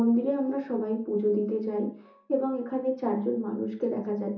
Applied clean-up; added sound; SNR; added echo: none; none; none; reverberation time 0.8 s.